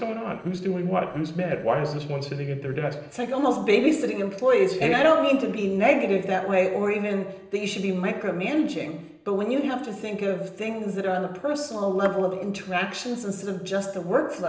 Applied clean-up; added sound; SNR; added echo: neural separator model SepFormer DNS4.